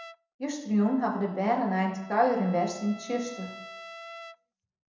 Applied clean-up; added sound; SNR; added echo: none; Trumpet; 18 dB; reverberation time 0.7 s.